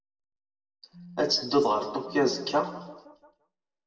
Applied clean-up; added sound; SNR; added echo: none; Telephone; 19 dB; reverberation time 1.2 s.